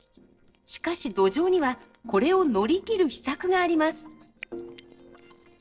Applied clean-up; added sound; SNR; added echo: neural separator model SepFormer DNS4.